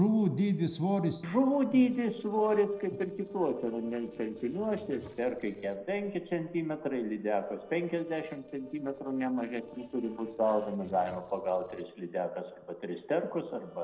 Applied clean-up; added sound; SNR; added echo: neural separator model SepFormer DNS4.